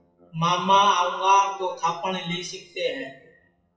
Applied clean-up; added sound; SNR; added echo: classical method WPE with log-MMSE.